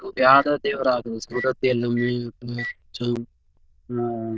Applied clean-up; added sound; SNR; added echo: neural diffusion model UNIVERSE++.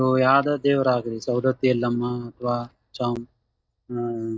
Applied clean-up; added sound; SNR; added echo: neural mask model DeepFilterNet 3.